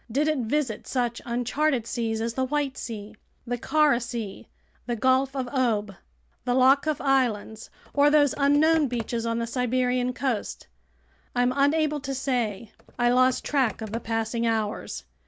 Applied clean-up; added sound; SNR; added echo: none; Computer keyboard; 18 dB; none.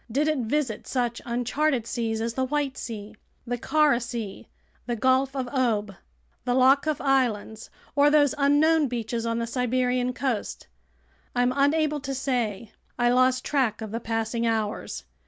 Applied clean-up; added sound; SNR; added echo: none; none; none; none.